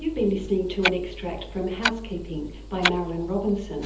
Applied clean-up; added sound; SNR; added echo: none; Clock; 3 dB; reverberation time 0.7 s.